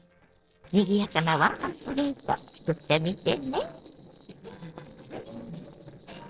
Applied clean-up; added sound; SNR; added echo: neural separator model SepFormer DNS4.